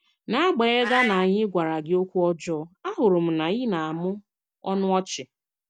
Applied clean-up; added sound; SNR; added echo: none; Meow; 13 dB; none.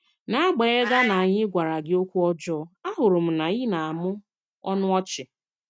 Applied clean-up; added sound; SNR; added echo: neural mask model RNNoise.